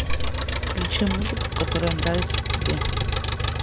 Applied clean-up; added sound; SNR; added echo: none; Engine; -3 dB; none.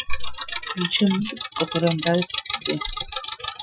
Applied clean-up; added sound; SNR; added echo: classical method Wiener filter.